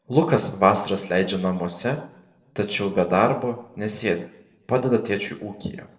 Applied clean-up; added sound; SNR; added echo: none; none; none; reverberation time 0.6 s.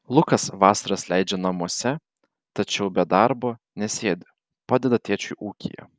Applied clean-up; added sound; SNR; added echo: none; none; none; none.